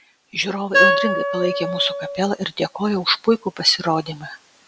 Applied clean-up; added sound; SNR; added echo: none; Wind instrument, woodwind instrument; -2 dB; none.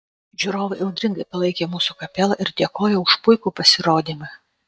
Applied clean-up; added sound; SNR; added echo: neural mask model DeepFilterNet 3.